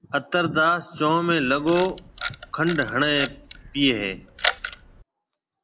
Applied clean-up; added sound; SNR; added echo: none; Camera; 9 dB; none.